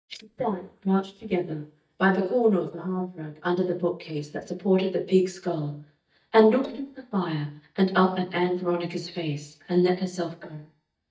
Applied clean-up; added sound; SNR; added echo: neural mask model DeepFilterNet 3.